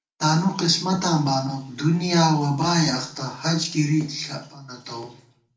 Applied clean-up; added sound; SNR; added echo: none; none; none; reverberation time 0.4 s.